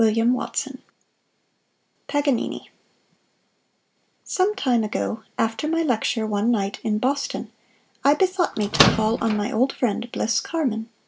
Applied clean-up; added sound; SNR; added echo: none; Microwave oven; -1 dB; none.